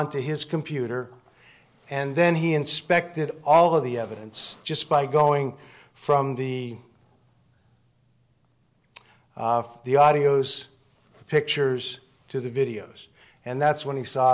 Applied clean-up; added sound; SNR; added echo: none; none; none; none.